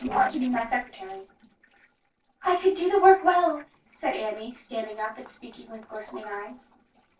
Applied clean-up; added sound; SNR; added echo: neural separator model SepFormer DNS4.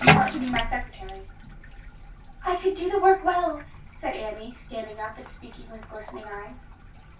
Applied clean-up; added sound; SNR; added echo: none; Bathtub (filling or washing); 2 dB; reverberation time 0.2 s.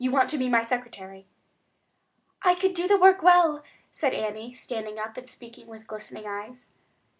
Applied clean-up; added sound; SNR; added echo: none; none; none; none.